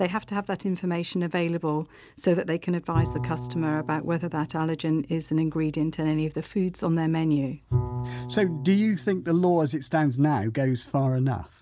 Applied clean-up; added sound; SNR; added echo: none; Bowed string instrument; 11 dB; none.